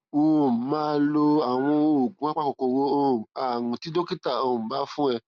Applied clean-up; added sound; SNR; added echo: none; none; none; none.